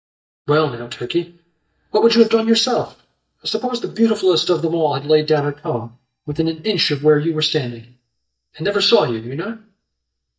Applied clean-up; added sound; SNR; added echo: neural mask model DeepFilterNet 3.